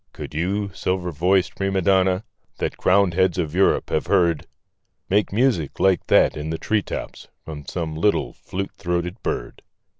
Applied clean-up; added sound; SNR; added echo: none; none; none; none.